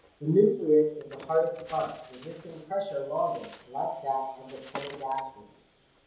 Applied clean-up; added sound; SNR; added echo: none; Bird; 20 dB; reverberation time 2.8 s.